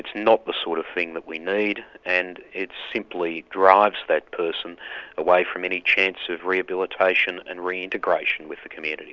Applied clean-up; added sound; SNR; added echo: none; none; none; none.